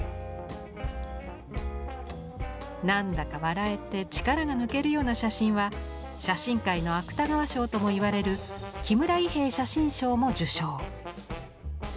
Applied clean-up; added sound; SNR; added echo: none; none; none; none.